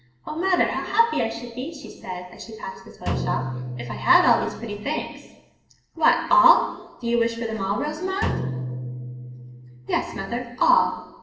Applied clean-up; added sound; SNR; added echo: none; Drum; 10 dB; reverberation time 1.0 s.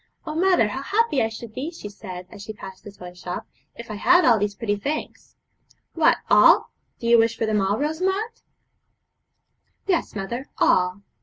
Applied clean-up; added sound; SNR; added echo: none; none; none; none.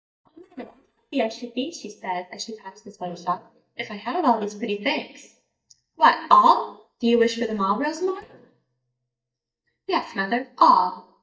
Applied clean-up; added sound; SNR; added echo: neural mask model DeepFilterNet 3.